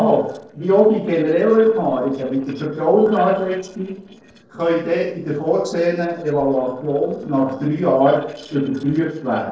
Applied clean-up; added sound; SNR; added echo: neural separator model SepFormer DNS4.